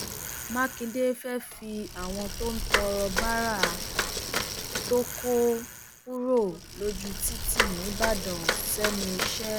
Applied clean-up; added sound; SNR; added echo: none; Bicycle; 2 dB; none.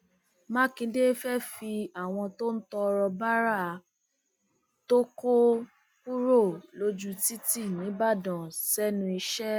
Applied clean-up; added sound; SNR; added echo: none; none; none; none.